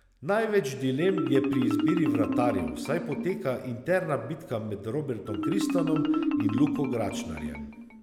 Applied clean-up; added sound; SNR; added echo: none; Marimba, xylophone; 1 dB; none.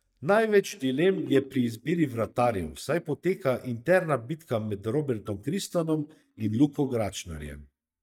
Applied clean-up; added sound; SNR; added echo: neural mask model DeepFilterNet 3.